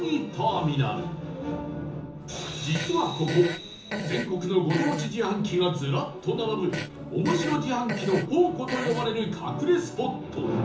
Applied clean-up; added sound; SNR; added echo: none; Fart; 9 dB; reverberation time 0.7 s.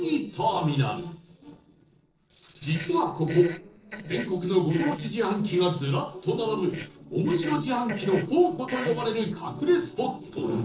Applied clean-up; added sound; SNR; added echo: neural separator model SepFormer DNS4.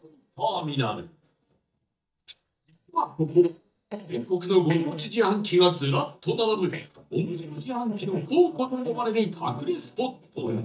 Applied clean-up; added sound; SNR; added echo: neural mask model DeepFilterNet 3.